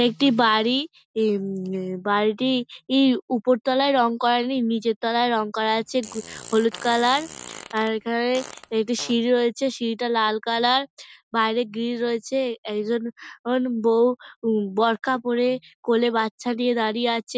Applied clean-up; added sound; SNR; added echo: none; Fart; 18 dB; none.